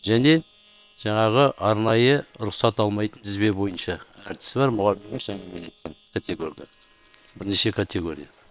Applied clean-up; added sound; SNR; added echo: neural separator model SepFormer WHAM!.